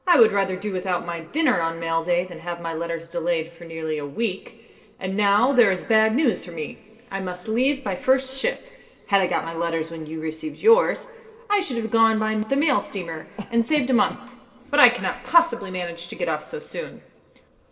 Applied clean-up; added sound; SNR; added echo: neural separator model SepFormer DNS4.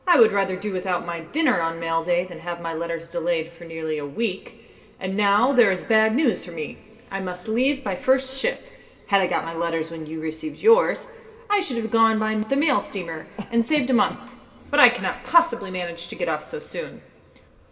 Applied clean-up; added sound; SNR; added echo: none; Cough; 18 dB; reverberation time 1.4 s.